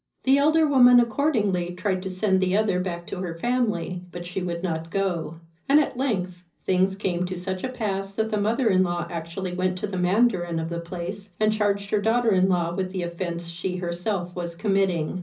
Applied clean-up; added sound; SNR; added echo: none; none; none; reverberation time 0.5 s.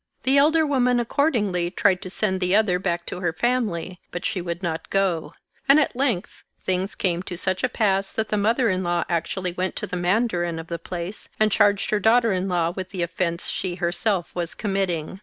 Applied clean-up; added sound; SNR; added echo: none; none; none; none.